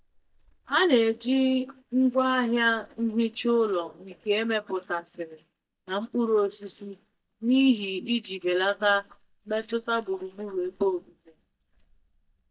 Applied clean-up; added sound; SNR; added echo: neural mask model DeepFilterNet 3.